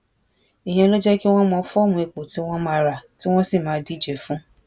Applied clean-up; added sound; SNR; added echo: none; none; none; none.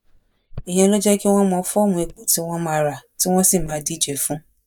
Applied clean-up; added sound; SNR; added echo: neural mask model DeepFilterNet 3.